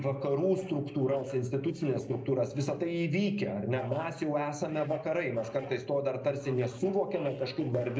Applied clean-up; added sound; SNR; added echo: neural separator model SepFormer DNS4.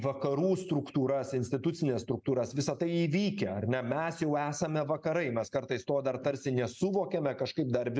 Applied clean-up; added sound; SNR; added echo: none; none; none; none.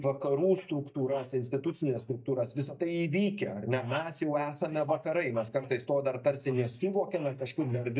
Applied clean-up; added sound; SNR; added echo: neural mask model DeepFilterNet 3.